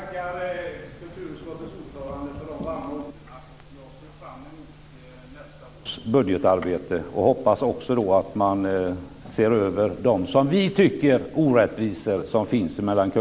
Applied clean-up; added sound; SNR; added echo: none; none; none; none.